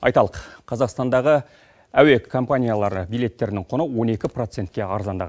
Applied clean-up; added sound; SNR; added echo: none; none; none; none.